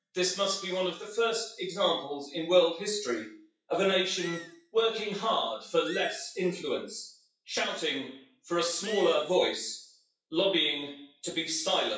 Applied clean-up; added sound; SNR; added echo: classical method WPE with log-MMSE.